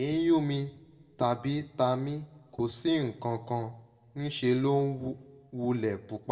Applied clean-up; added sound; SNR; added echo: none; none; none; reverberation time 0.7 s.